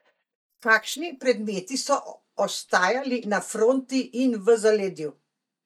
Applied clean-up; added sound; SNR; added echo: neural mask model DeepFilterNet 3.